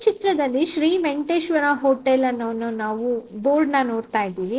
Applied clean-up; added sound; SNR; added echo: neural separator model SepFormer DNS4.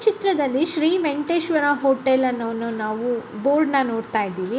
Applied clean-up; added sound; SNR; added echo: none; none; none; none.